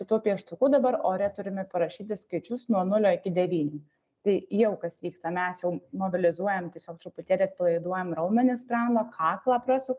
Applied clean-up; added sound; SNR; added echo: none; none; none; none.